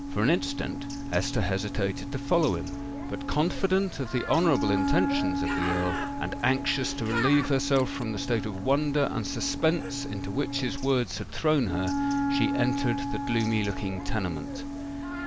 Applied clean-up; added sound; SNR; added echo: none; Bird + Wind instrument, woodwind instrument; 4 dB; none.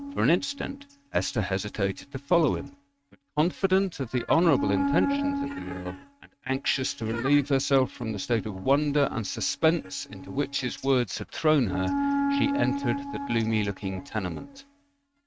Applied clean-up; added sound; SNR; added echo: neural mask model RNNoise.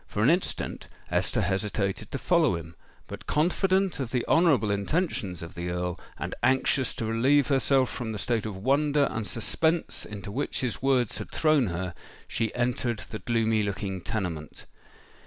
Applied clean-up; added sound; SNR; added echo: none; none; none; none.